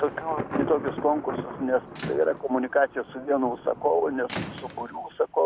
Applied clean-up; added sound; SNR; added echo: none; Thunder + Squeak / Rattle / Slam; 10 dB; none.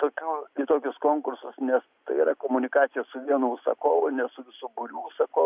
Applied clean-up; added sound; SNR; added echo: none; none; none; none.